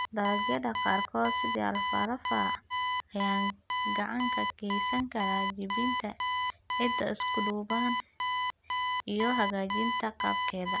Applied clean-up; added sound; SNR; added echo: none; Alarm; -1 dB; none.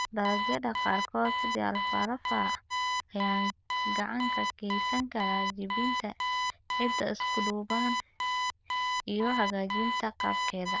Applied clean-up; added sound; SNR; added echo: neural diffusion model UNIVERSE++.